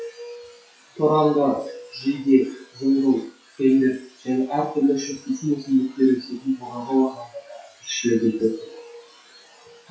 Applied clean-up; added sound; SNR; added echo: classical method WPE with log-MMSE.